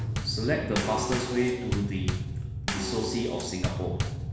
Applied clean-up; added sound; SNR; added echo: none; Bass drum / Snare drum / Drum kit; 1 dB; reverberation time 1.1 s.